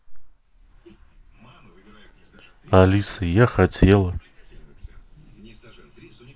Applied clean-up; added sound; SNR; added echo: neural mask model Resemble Enhance denoiser.